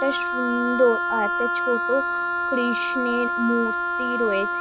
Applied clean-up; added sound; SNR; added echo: none; Wind instrument, woodwind instrument; 0 dB; none.